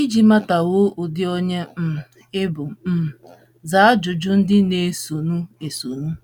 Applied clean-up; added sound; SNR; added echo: none; none; none; none.